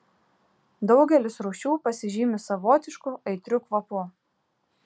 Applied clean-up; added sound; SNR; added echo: none; none; none; none.